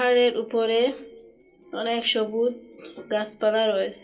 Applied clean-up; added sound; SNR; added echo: none; none; none; reverberation time 0.2 s.